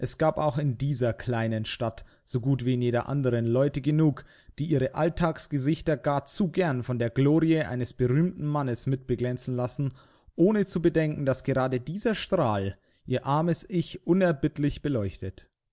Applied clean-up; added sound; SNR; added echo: none; none; none; none.